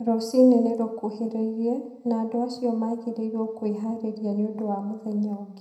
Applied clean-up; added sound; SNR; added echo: none; none; none; reverberation time 0.8 s.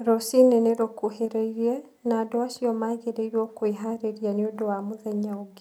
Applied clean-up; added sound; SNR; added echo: none; none; none; none.